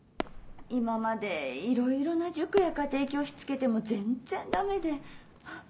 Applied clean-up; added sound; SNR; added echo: none; Fireworks; 10 dB; none.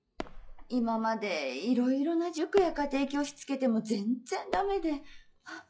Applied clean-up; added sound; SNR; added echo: classical method log-MMSE.